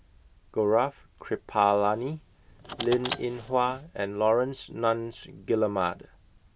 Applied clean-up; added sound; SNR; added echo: none; Car; 13 dB; none.